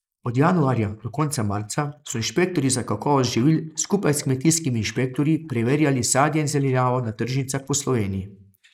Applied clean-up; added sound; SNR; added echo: neural mask model Resemble Enhance denoiser.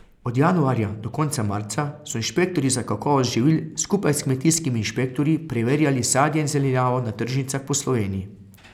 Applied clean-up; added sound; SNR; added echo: none; none; none; none.